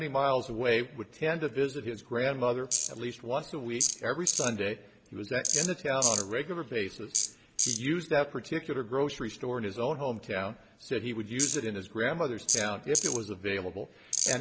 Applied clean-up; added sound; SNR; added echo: none; Tools; 4 dB; none.